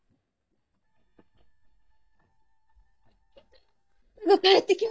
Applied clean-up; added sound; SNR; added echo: neural mask model DeepFilterNet 3.